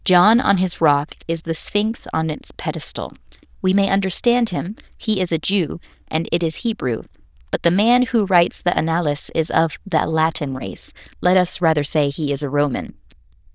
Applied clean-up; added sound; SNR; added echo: neural diffusion model UNIVERSE++.